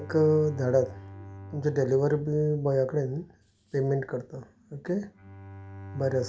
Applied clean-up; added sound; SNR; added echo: none; Bowed string instrument; 17 dB; none.